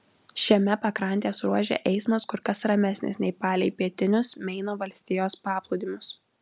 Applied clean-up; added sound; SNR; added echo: none; none; none; none.